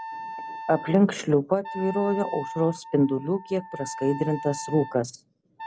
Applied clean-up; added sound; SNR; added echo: none; Wind instrument, woodwind instrument; 12 dB; none.